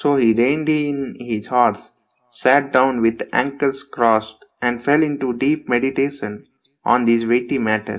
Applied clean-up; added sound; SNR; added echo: none; none; none; reverberation time 0.3 s.